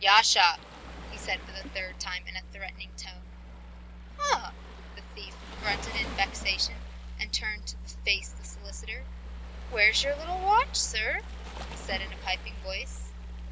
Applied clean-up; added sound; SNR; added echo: none; Waves, surf; 17 dB; none.